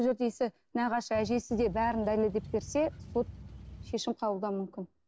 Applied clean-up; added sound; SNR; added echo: none; Boat, Water vehicle; 13 dB; none.